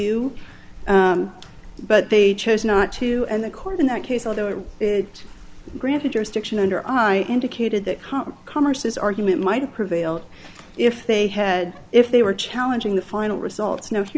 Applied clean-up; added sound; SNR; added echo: none; Bathtub (filling or washing); 19 dB; none.